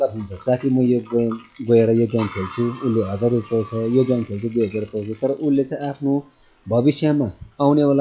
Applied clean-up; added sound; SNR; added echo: classical method log-MMSE.